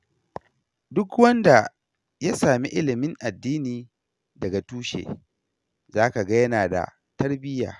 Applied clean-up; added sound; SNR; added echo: none; none; none; none.